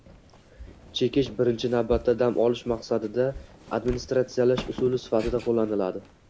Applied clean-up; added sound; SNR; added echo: none; Walk, footsteps; 15 dB; none.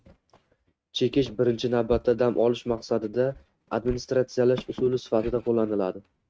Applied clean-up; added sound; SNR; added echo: neural mask model RNNoise.